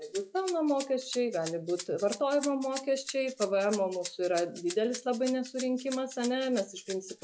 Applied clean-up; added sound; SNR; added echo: classical method log-MMSE.